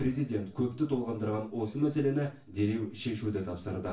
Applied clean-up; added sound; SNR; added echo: none; none; none; reverberation time 0.3 s.